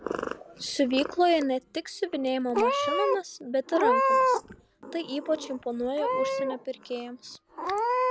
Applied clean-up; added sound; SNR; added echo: none; Meow / Purr; -1 dB; none.